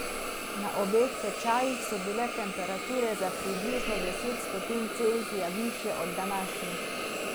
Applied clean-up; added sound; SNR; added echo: none; Hiss; 3 dB; none.